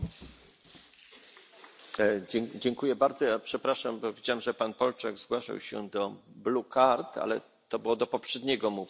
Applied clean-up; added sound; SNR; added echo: none; none; none; none.